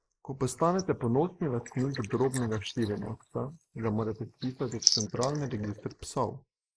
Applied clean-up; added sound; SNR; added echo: neural mask model Resemble Enhance denoiser.